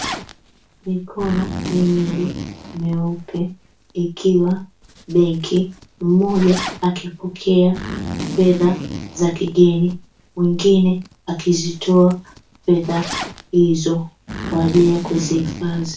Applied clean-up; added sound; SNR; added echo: none; Zipper (clothing); 12 dB; reverberation time 0.2 s.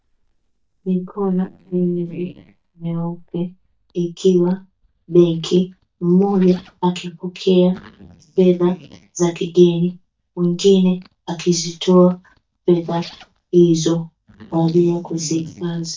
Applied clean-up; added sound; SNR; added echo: neural mask model DeepFilterNet 3.